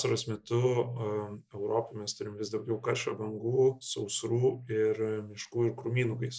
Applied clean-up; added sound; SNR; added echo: none; none; none; none.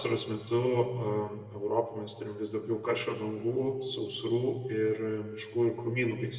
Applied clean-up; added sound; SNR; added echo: none; none; none; reverberation time 1.4 s.